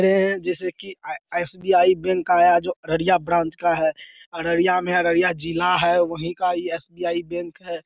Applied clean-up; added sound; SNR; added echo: none; none; none; none.